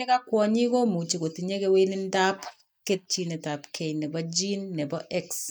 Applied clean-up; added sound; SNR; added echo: neural mask model DeepFilterNet 3.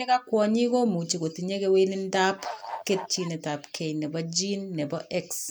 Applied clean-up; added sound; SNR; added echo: none; Bird / Fowl; 11 dB; none.